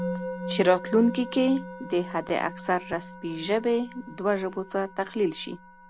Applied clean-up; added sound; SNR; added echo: none; Musical instrument; 11 dB; none.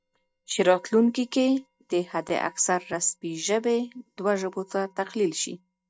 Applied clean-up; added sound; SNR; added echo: neural mask model DeepFilterNet 3.